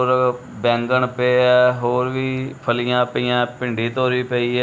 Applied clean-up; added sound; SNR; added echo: none; none; none; none.